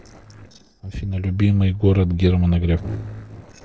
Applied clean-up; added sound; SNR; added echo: neural separator model SepFormer DNS4.